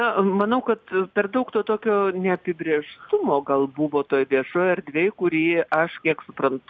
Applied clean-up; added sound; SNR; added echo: none; none; none; none.